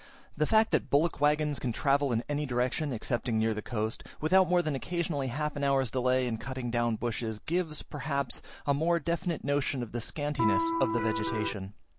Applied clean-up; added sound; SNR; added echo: none; Electric guitar; 0 dB; none.